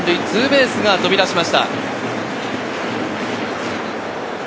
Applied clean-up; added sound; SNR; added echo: none; none; none; none.